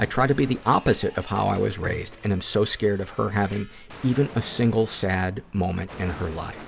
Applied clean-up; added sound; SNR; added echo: none; Explosion + Bowed string instrument; 18 dB; none.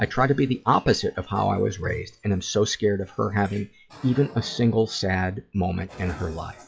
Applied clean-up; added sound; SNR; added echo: classical method log-MMSE.